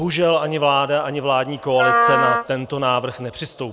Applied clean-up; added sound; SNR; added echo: none; Wind instrument, woodwind instrument; 1 dB; none.